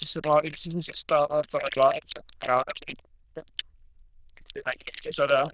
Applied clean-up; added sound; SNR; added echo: neural diffusion model UNIVERSE++.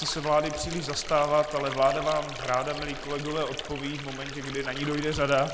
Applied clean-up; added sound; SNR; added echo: none; Stream; 10 dB; none.